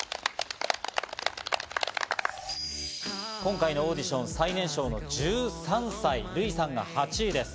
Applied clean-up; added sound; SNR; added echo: none; none; none; none.